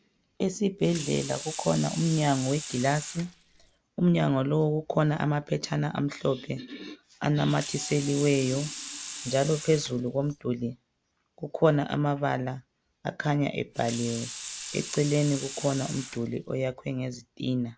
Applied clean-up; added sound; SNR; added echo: none; Sink (filling or washing) / Water tap, faucet; 11 dB; none.